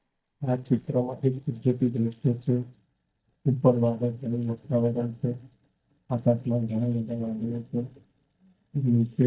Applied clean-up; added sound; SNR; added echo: neural mask model DeepFilterNet 3.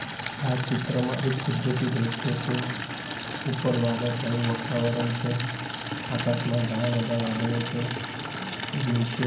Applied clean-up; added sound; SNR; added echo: none; Water tap, faucet / Liquid; 6 dB; reverberation time 0.6 s.